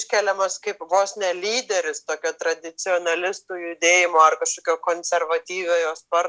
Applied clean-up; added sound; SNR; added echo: none; none; none; none.